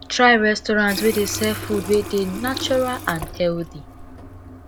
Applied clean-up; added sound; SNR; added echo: none; Water tap, faucet; 12 dB; none.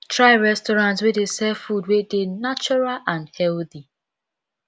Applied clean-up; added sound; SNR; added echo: none; none; none; none.